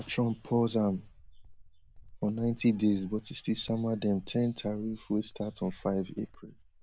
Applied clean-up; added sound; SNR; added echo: none; Cricket; 20 dB; none.